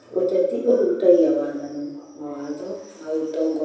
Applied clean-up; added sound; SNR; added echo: none; none; none; reverberation time 0.8 s.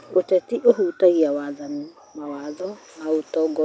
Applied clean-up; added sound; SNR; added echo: none; none; none; none.